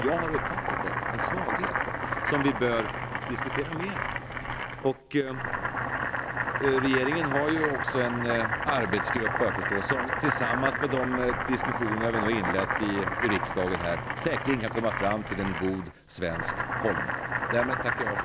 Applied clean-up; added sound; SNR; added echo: none; Boiling; 0 dB; none.